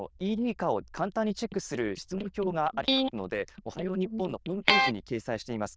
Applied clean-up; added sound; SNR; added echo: neural diffusion model UNIVERSE++.